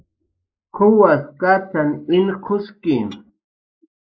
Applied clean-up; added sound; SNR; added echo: neural mask model Resemble Enhance denoiser.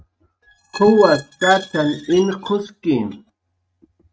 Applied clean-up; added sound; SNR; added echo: neural mask model RNNoise.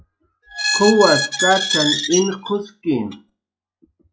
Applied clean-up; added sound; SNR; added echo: classical method log-MMSE.